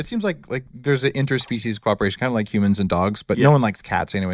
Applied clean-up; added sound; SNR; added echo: neural mask model DeepFilterNet 3.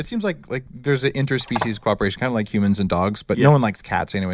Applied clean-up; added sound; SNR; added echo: none; Telephone; 11 dB; none.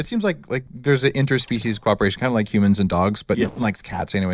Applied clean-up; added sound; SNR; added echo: neural separator model SepFormer DNS4.